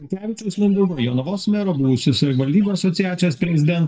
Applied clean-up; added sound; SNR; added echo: neural mask model DeepFilterNet 3.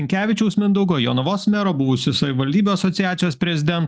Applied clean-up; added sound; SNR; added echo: none; none; none; none.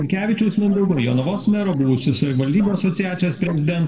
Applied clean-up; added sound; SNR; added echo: neural separator model SepFormer DNS4.